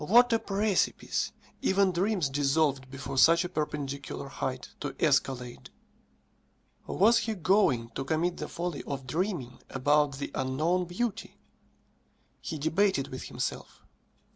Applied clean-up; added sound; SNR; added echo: none; none; none; none.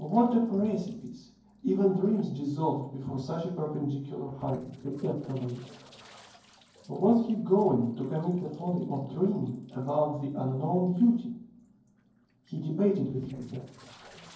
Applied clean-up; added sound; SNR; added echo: neural separator model SepFormer DNS4.